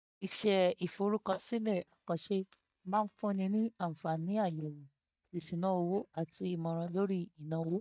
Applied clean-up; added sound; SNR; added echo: neural mask model DeepFilterNet 3.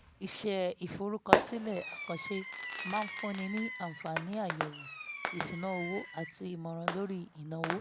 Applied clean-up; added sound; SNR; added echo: none; Fireworks; 0 dB; none.